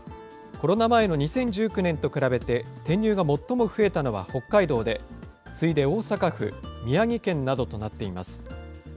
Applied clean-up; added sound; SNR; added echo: none; none; none; none.